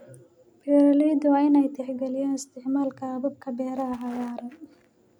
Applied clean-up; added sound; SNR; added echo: none; none; none; none.